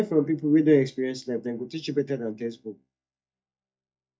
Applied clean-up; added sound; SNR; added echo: neural mask model DeepFilterNet 3.